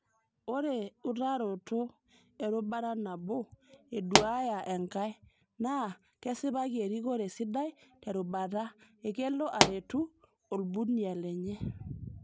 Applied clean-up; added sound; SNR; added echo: none; Explosion; -3 dB; none.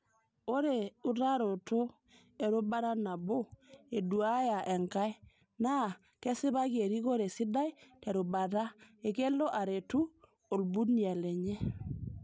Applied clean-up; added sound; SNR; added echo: none; none; none; none.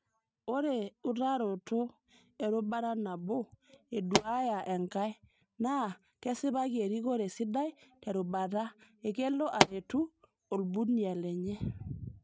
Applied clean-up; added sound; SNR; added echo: neural mask model RNNoise.